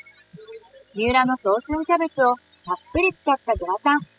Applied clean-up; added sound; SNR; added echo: classical method spectral subtraction.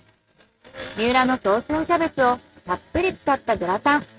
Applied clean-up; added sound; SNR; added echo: neural mask model RNNoise.